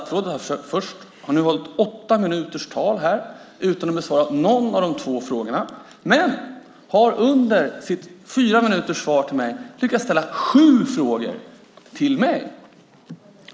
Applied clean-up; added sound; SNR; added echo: none; none; none; none.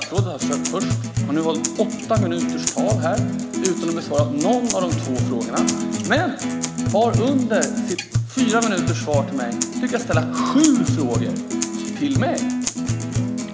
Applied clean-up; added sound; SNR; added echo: none; Acoustic guitar; 0 dB; none.